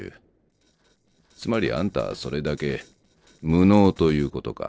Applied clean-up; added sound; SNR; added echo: neural separator model SepFormer DNS4.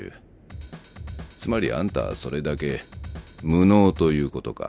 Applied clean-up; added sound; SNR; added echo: none; Drum kit; 14 dB; none.